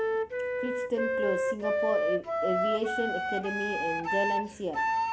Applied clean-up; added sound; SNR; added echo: none; Wind instrument, woodwind instrument; -4 dB; none.